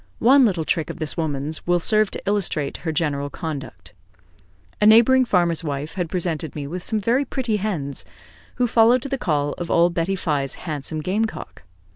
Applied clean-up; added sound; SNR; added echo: none; none; none; none.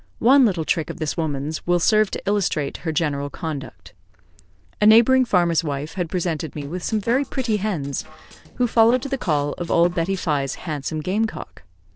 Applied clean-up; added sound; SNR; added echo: neural separator model SepFormer DNS4.